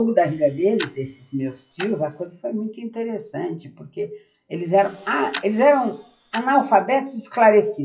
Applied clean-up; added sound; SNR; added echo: classical method WPE with log-MMSE.